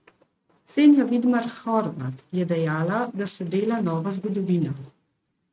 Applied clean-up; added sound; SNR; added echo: neural mask model RNNoise.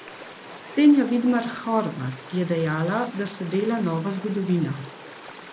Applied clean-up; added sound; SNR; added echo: none; Stream; 17 dB; none.